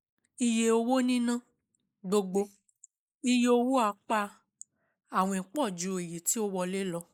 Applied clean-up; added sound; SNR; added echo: neural mask model Resemble Enhance denoiser.